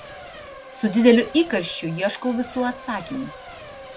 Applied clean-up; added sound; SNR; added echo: none; Race car, auto racing / Accelerating, revving, vroom / Mechanisms; 16 dB; none.